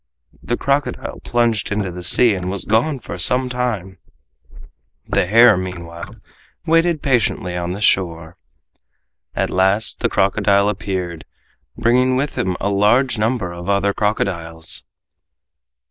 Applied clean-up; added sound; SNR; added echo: neural mask model Resemble Enhance denoiser.